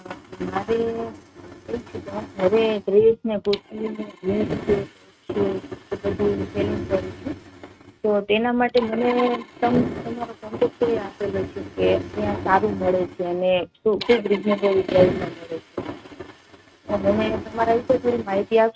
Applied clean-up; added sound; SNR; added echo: neural mask model RNNoise.